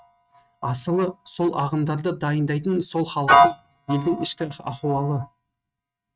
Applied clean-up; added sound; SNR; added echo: neural mask model RNNoise.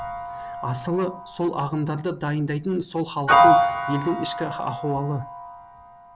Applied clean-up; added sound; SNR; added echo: none; Piano; -2 dB; none.